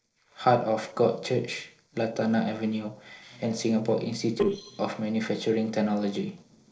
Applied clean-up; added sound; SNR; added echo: neural separator model SepFormer DNS4.